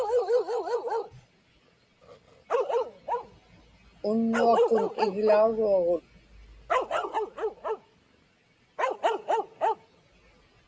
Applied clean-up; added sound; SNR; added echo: none; Bark; 0 dB; none.